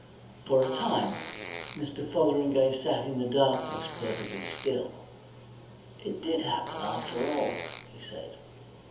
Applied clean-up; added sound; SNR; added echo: none; Fart; 10 dB; reverberation time 0.7 s.